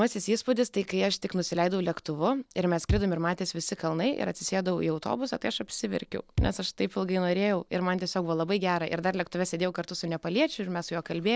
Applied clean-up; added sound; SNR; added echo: none; Bass drum; 2 dB; none.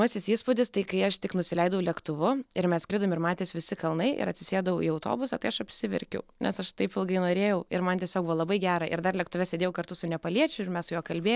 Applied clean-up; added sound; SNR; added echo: none; none; none; none.